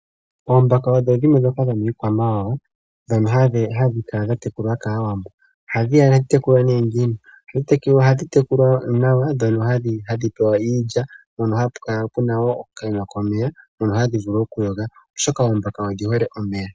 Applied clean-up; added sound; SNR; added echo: none; none; none; none.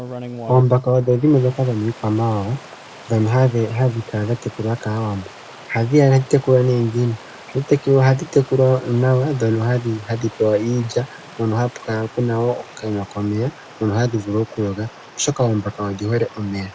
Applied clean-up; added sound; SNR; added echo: none; Stream; 19 dB; none.